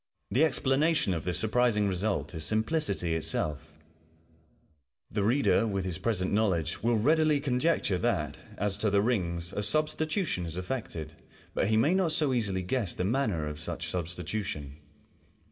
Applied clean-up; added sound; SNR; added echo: none; none; none; reverberation time 0.9 s.